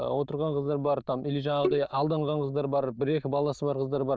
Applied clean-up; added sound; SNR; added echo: neural diffusion model UNIVERSE++.